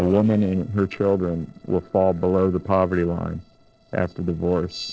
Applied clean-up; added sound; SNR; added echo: neural separator model SepFormer DNS4.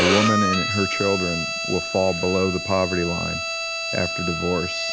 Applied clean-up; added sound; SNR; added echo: none; Bowed string instrument; 2 dB; none.